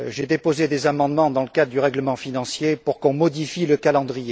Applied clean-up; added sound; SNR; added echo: none; none; none; none.